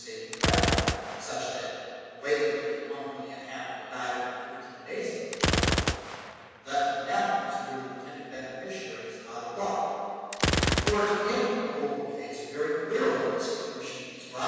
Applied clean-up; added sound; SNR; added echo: none; Gunshot, gunfire; 2 dB; reverberation time 2.1 s.